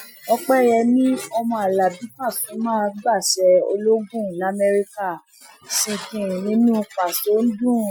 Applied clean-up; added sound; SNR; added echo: classical method Wiener filter.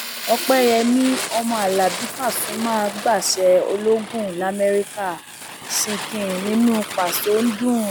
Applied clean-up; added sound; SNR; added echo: none; Fire; 10 dB; none.